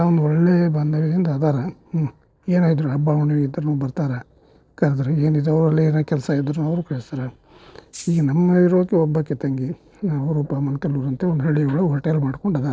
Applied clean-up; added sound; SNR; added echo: neural separator model SepFormer DNS4.